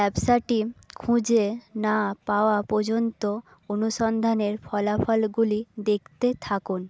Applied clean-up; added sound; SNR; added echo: none; none; none; none.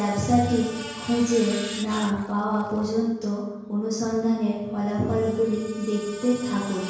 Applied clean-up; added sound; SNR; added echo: none; Screech; 16 dB; reverberation time 1.0 s.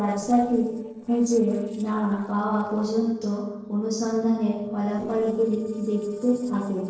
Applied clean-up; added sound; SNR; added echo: neural separator model SepFormer DNS4.